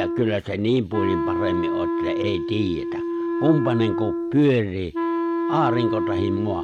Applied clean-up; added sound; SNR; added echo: none; Wind instrument, woodwind instrument; 1 dB; none.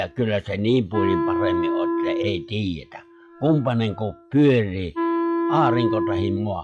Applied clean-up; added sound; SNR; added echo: classical method log-MMSE.